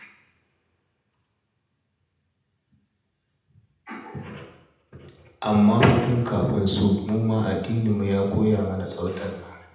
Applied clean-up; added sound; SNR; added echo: none; none; none; reverberation time 0.8 s.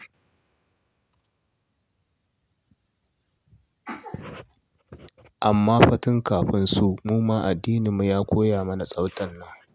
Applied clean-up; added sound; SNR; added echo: none; none; none; none.